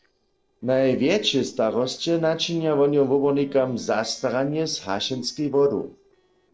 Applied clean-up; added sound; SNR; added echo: neural separator model SepFormer DNS4.